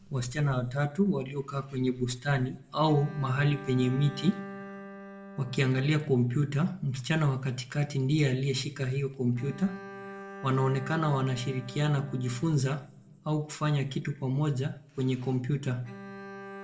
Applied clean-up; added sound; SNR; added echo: none; Bowed string instrument; 17 dB; reverberation time 0.4 s.